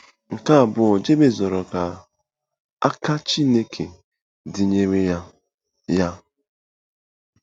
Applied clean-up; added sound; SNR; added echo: none; none; none; none.